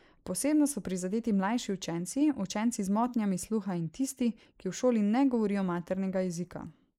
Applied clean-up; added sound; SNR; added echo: neural mask model Resemble Enhance denoiser.